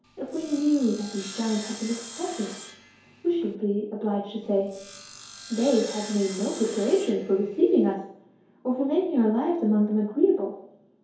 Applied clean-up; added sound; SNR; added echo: none; Sawing; 16 dB; reverberation time 2.4 s.